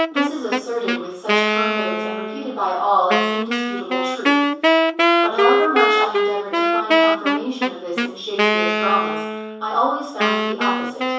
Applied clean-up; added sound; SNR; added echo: none; Wind instrument, woodwind instrument; -4 dB; reverberation time 0.7 s.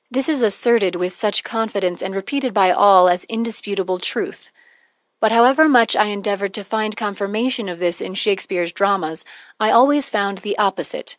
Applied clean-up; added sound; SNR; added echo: none; none; none; none.